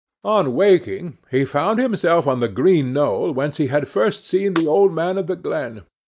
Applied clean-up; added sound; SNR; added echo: neural mask model DeepFilterNet 3.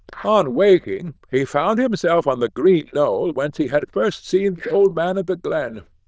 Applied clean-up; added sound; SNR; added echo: neural diffusion model UNIVERSE++.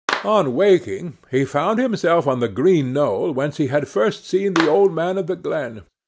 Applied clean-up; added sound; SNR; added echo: none; Clapping; 10 dB; none.